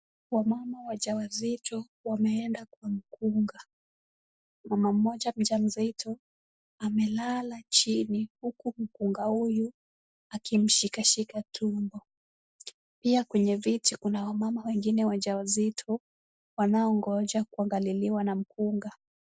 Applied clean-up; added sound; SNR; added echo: none; none; none; none.